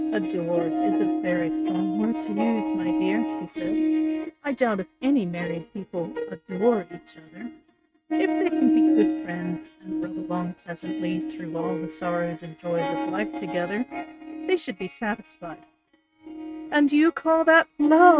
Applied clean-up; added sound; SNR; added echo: neural mask model RNNoise.